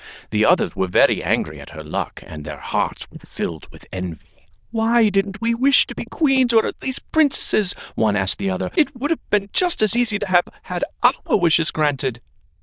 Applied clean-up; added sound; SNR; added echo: neural diffusion model UNIVERSE++.